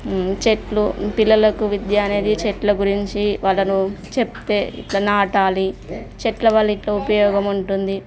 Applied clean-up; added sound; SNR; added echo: none; none; none; none.